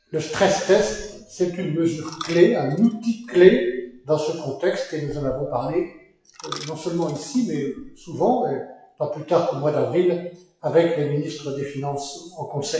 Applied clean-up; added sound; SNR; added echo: classical method WPE with log-MMSE.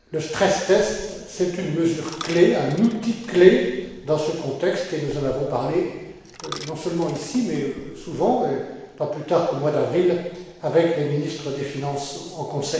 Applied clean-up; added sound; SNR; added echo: none; Coin (dropping); 20 dB; reverberation time 1.1 s.